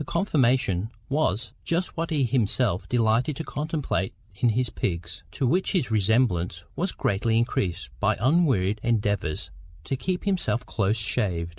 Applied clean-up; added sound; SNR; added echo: none; none; none; none.